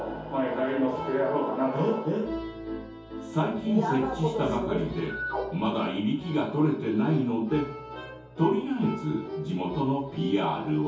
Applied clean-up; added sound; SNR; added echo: none; none; none; reverberation time 0.6 s.